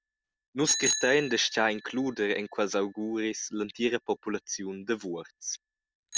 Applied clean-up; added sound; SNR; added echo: none; Bicycle bell; 8 dB; none.